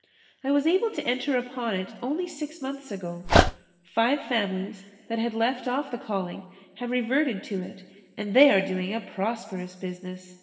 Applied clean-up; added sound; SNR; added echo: none; Dog; -4 dB; reverberation time 1.8 s.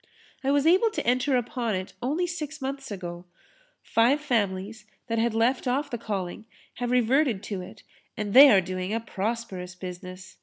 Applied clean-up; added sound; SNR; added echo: none; none; none; none.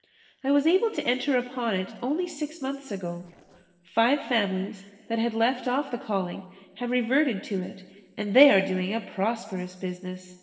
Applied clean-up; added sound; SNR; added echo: neural separator model SepFormer DNS4.